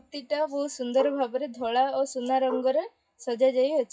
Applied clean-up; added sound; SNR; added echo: classical method WPE with log-MMSE.